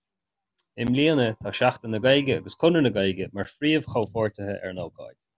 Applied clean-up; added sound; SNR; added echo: none; Bass guitar; 19 dB; none.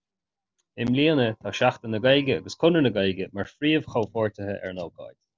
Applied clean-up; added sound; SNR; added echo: neural separator model SepFormer DNS4.